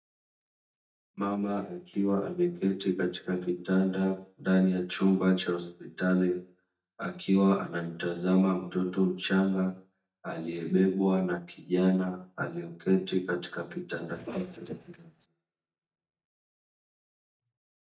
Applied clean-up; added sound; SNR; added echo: neural mask model DeepFilterNet 3.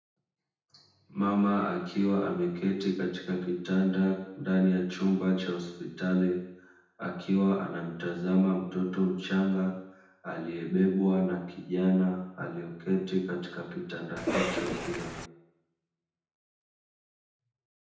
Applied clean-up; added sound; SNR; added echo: none; Cough; 3 dB; reverberation time 0.9 s.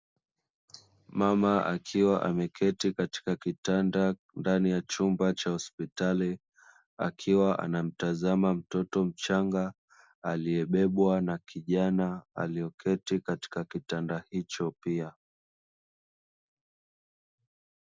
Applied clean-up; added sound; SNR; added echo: none; none; none; none.